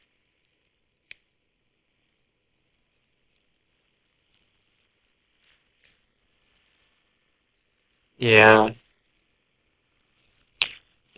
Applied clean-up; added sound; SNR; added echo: neural separator model SepFormer WHAM!.